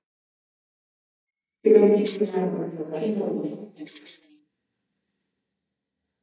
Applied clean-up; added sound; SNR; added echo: neural mask model DeepFilterNet 3.